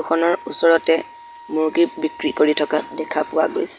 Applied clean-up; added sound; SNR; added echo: none; Wind instrument, woodwind instrument; 20 dB; none.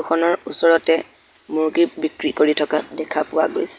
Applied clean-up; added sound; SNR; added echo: none; none; none; none.